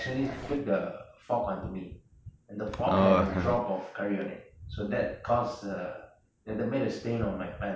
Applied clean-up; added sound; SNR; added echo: none; Growling; 14 dB; none.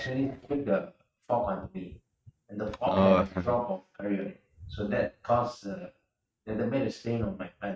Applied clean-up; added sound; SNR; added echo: neural mask model RNNoise.